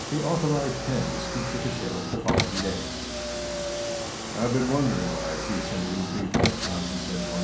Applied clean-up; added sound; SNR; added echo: none; Car; 1 dB; reverberation time 0.6 s.